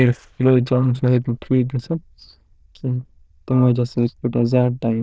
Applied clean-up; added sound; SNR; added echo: neural diffusion model UNIVERSE++.